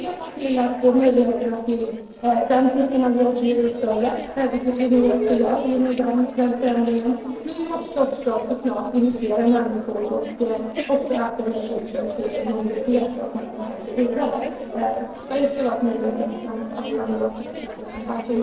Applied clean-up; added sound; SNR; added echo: neural separator model SepFormer DNS4.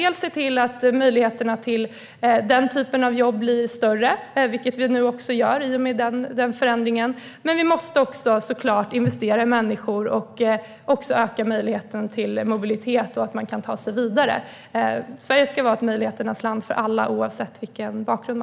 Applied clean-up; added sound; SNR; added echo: none; none; none; none.